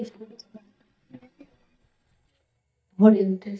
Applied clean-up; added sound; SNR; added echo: neural mask model DeepFilterNet 3.